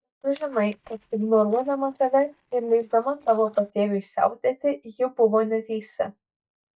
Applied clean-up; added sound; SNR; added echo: neural mask model DeepFilterNet 3.